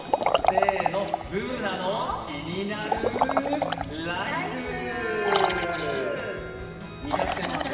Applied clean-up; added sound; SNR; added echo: none; Liquid; 0 dB; reverberation time 1.6 s.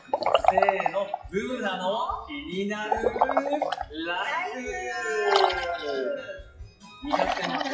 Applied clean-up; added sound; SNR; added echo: classical method WPE with log-MMSE.